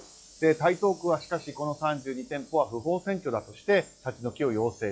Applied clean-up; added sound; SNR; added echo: classical method log-MMSE.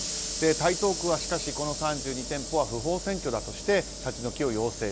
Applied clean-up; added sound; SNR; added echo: none; Sliding door / Hiss; 6 dB; none.